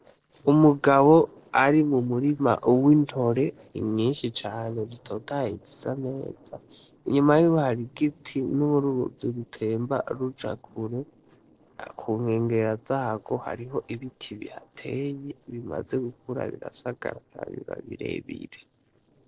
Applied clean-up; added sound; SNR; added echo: neural separator model SepFormer DNS4.